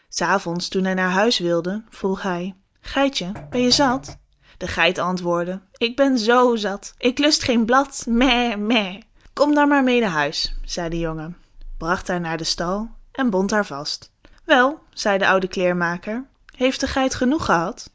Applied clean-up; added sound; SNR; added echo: neural mask model DeepFilterNet 3.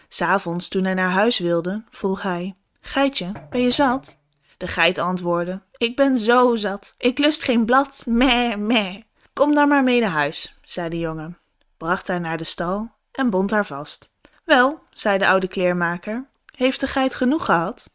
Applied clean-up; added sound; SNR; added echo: neural mask model RNNoise.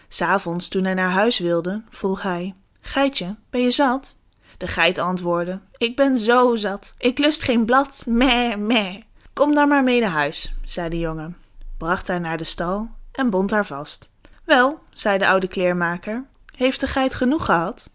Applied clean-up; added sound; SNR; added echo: none; none; none; none.